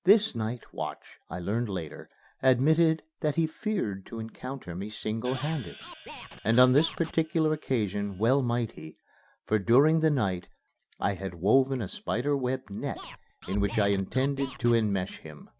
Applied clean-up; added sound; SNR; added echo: none; Scratching (performance technique) + Hi-hat; 16 dB; none.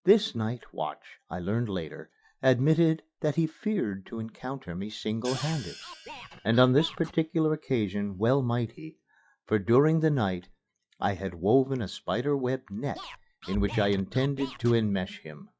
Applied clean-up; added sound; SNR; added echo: classical method log-MMSE.